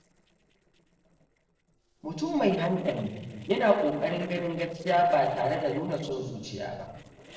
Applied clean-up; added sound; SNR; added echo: neural separator model SepFormer DNS4.